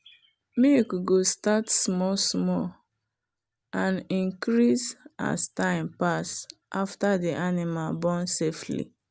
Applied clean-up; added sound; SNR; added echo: none; none; none; none.